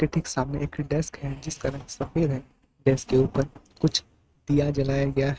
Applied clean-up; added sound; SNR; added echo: neural mask model RNNoise.